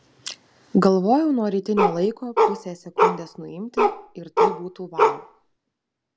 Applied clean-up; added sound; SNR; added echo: none; Bark; -3 dB; none.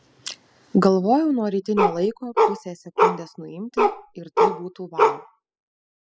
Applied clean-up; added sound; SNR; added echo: classical method spectral subtraction.